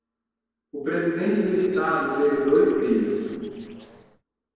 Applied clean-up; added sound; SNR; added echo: neural separator model SepFormer DNS4.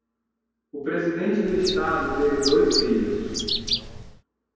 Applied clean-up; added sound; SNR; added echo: none; Bird; 5 dB; reverberation time 2.2 s.